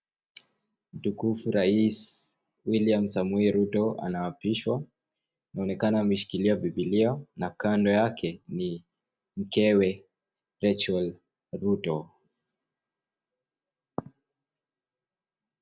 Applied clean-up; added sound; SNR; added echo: none; none; none; none.